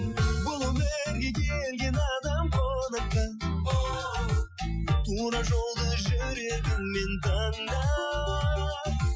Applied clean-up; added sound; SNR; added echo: classical method Wiener filter.